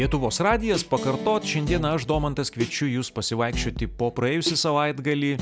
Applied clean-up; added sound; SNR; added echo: none; none; none; none.